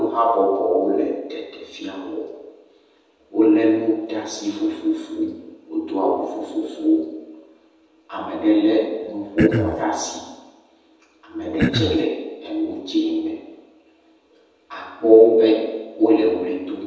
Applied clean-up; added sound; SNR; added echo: none; Cough; 0 dB; reverberation time 1.1 s.